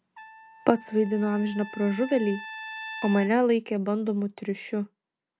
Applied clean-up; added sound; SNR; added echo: none; Trumpet; 14 dB; none.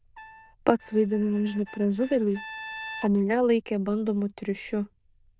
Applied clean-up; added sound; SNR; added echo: neural diffusion model UNIVERSE++.